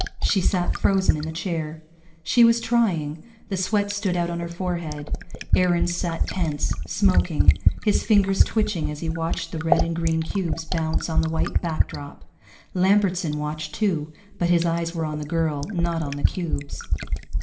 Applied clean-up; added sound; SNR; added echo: none; Fill (with liquid); 1 dB; reverberation time 1.3 s.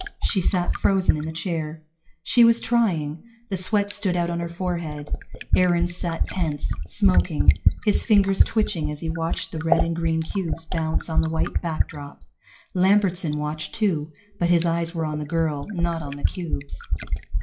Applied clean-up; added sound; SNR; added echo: classical method WPE with log-MMSE.